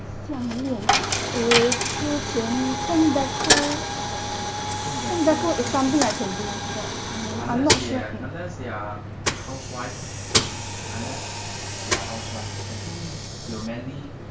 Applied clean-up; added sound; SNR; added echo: none; Coin (dropping); 0 dB; none.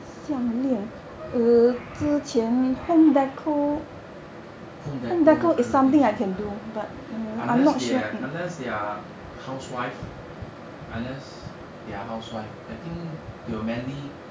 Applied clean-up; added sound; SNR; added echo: none; none; none; none.